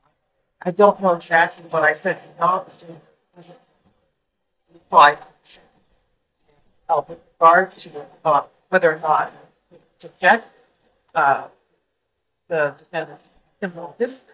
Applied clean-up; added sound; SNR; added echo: neural mask model DeepFilterNet 3.